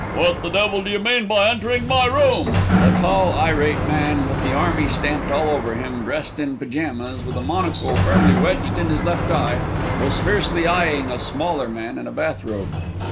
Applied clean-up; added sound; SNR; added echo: none; Sliding door; 1 dB; none.